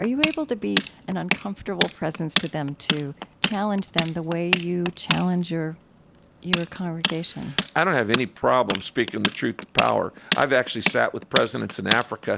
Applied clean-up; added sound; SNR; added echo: none; Tools; 3 dB; none.